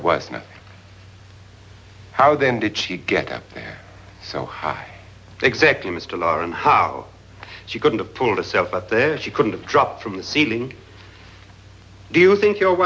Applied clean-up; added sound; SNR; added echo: none; none; none; none.